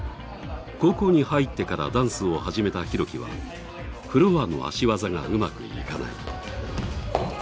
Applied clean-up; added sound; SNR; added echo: none; none; none; none.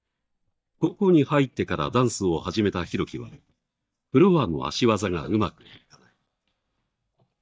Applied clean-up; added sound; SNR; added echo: neural mask model DeepFilterNet 3.